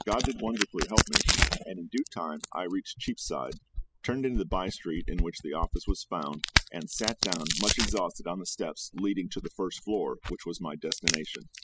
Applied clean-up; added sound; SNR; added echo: classical method spectral subtraction.